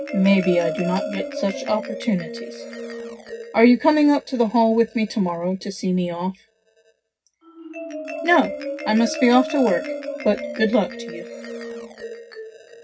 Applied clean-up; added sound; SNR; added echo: none; Marimba, xylophone; 10 dB; reverberation time 0.4 s.